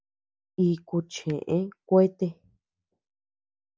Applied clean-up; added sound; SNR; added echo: none; none; none; none.